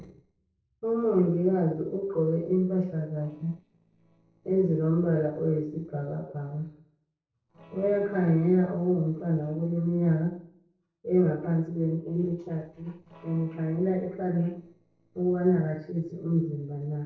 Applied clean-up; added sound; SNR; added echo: neural separator model SepFormer DNS4.